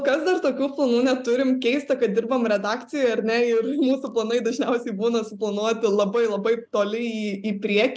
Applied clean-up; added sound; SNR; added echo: none; none; none; none.